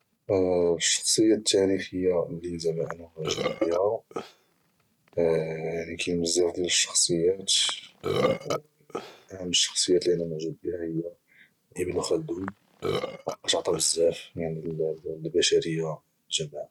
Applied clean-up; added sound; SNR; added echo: neural mask model RNNoise.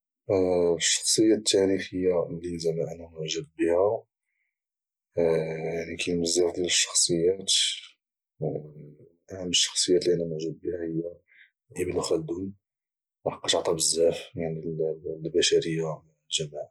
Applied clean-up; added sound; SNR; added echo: none; none; none; none.